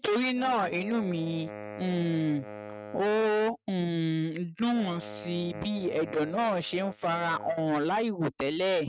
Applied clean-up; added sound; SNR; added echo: neural mask model RNNoise.